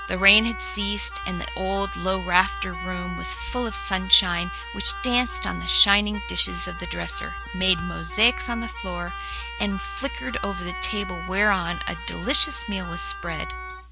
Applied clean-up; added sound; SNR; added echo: none; Keyboard (musical); 11 dB; none.